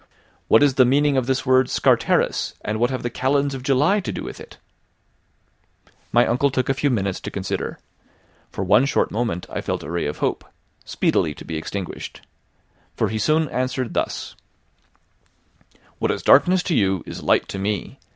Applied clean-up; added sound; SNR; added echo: none; none; none; none.